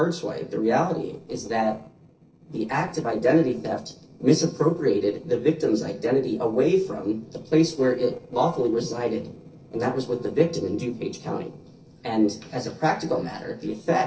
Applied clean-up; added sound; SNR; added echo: neural separator model SepFormer DNS4.